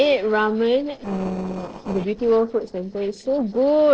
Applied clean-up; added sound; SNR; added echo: neural separator model SepFormer DNS4.